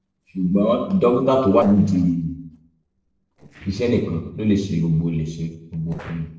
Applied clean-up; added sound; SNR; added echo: neural separator model SepFormer DNS4.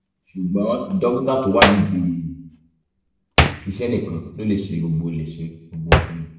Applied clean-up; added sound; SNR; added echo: none; Hands; 2 dB; reverberation time 0.7 s.